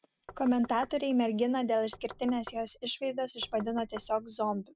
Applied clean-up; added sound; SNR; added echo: none; Knock; 19 dB; none.